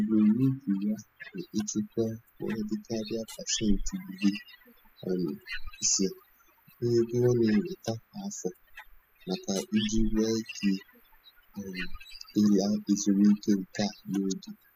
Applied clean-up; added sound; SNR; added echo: classical method spectral subtraction.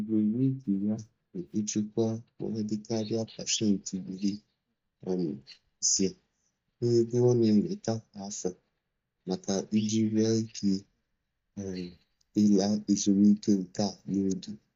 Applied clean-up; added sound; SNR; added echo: neural mask model DeepFilterNet 3.